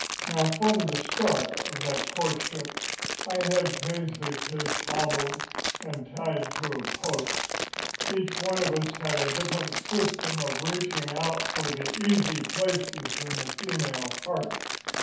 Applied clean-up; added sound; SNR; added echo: none; Crumpling, crinkling; 2 dB; reverberation time 0.5 s.